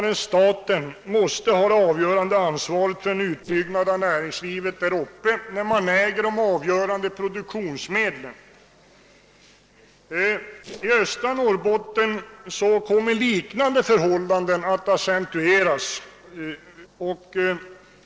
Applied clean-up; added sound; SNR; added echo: neural separator model SepFormer DNS4.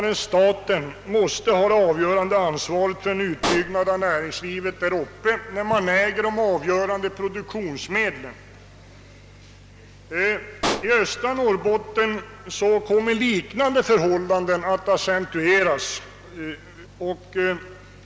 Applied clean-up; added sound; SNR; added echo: none; Explosion; 9 dB; none.